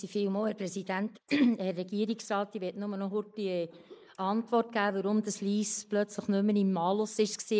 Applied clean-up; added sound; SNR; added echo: neural mask model Resemble Enhance denoiser.